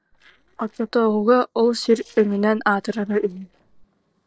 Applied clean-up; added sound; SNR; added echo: neural separator model SepFormer DNS4.